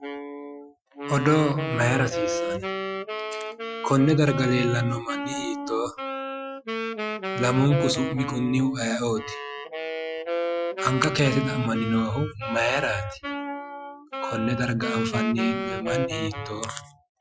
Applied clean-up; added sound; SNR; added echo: classical method Wiener filter.